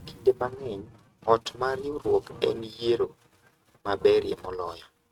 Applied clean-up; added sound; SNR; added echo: neural mask model RNNoise.